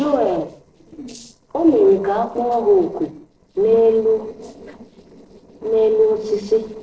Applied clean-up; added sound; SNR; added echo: neural separator model SepFormer DNS4.